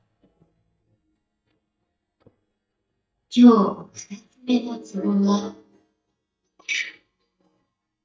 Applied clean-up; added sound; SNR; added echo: neural mask model DeepFilterNet 3.